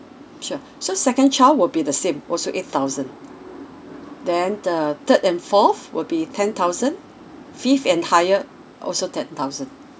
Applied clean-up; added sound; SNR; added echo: none; none; none; none.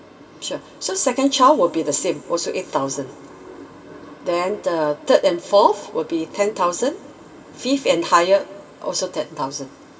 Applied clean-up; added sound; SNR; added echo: none; none; none; reverberation time 2.8 s.